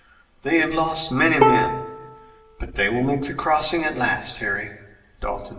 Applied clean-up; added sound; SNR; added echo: none; Bowed string instrument; 1 dB; reverberation time 0.8 s.